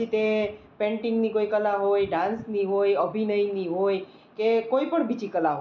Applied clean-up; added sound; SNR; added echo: none; none; none; none.